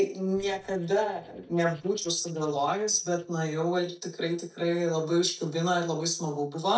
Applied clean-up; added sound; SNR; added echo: neural mask model DeepFilterNet 3.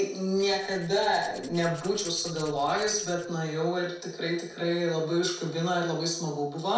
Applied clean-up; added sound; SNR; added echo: neural separator model SepFormer DNS4.